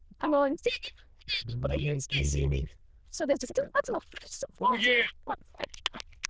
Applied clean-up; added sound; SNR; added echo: neural diffusion model UNIVERSE++.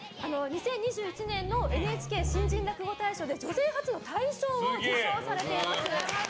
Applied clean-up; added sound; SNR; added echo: none; Growling; 1 dB; none.